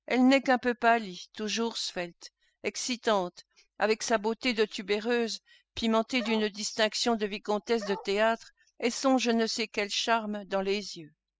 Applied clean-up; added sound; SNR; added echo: classical method spectral subtraction.